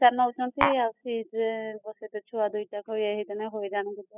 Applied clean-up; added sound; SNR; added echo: classical method spectral subtraction.